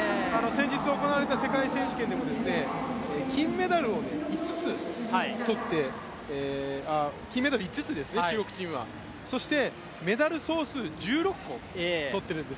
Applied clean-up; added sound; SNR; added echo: none; none; none; none.